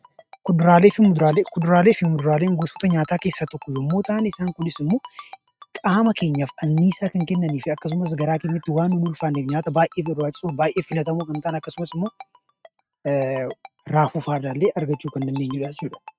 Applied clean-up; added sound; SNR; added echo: neural mask model RNNoise.